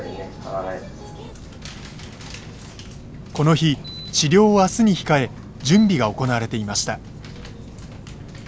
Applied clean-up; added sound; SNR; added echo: none; none; none; none.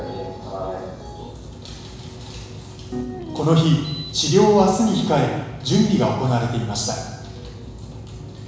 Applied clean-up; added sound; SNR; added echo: none; Piano; 8 dB; reverberation time 1.0 s.